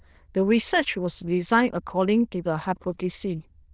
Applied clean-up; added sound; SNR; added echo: neural diffusion model UNIVERSE++.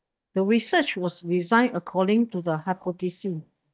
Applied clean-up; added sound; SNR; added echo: neural mask model DeepFilterNet 3.